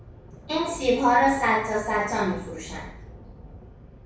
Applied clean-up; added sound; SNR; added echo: none; Thunder; 18 dB; reverberation time 0.6 s.